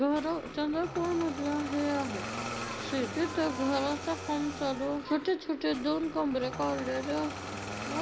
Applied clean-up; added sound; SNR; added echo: none; Engine starting; 8 dB; none.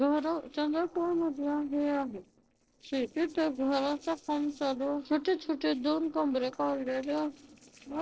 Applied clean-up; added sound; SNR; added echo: neural separator model SepFormer DNS4.